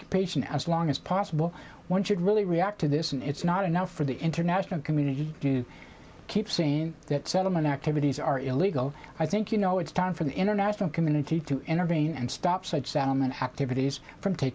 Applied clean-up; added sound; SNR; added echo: none; none; none; none.